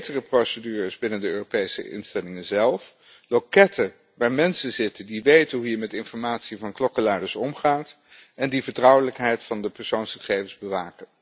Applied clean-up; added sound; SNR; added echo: none; none; none; none.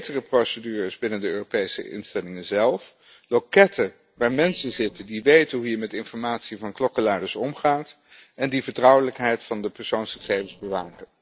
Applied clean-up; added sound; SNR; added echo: neural separator model SepFormer DNS4.